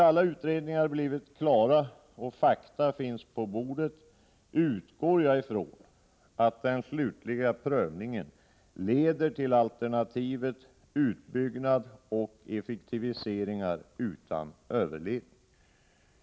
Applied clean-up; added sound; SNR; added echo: none; none; none; none.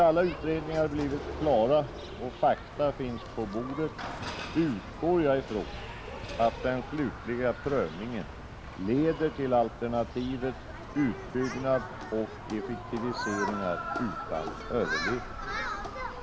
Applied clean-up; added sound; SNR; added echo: none; Human group actions; 8 dB; none.